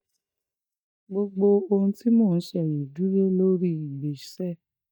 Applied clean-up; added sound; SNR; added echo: neural mask model DeepFilterNet 3.